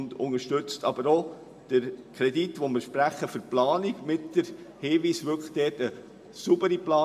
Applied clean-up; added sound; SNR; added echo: none; none; none; reverberation time 1.5 s.